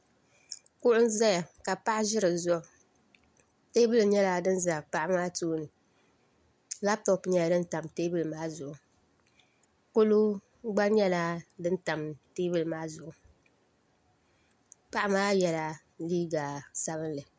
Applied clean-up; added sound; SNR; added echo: none; none; none; none.